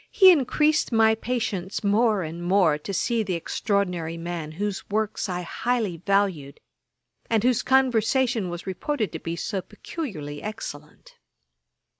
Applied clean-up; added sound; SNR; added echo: none; none; none; none.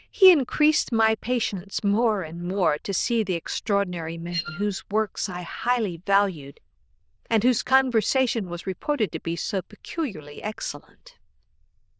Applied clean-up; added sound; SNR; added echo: neural diffusion model UNIVERSE++.